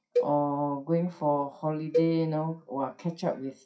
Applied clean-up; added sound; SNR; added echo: classical method WPE with log-MMSE.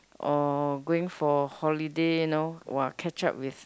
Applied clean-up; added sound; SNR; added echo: none; none; none; none.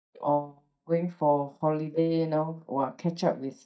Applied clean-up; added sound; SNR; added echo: neural mask model DeepFilterNet 3.